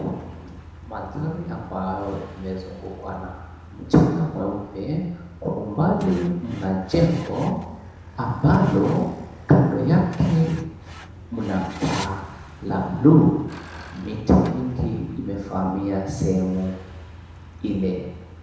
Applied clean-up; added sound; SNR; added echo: none; Truck; 17 dB; reverberation time 1.0 s.